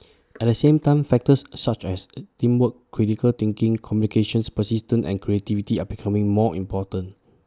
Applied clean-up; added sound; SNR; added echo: none; none; none; none.